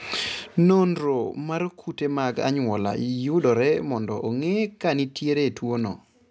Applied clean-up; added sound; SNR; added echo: none; none; none; none.